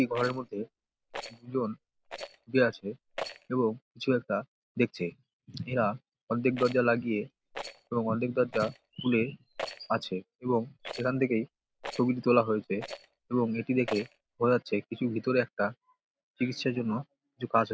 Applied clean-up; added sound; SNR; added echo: none; Rattle; 14 dB; none.